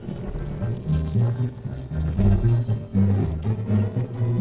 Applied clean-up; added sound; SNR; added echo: neural separator model SepFormer DNS4.